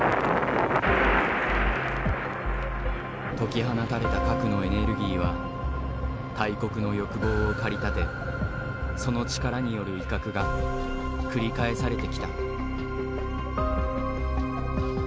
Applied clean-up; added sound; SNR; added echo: none; none; none; none.